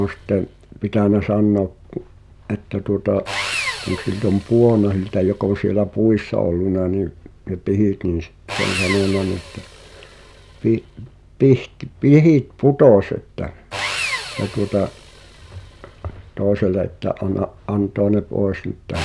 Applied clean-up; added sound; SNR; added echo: none; Sawing; 14 dB; none.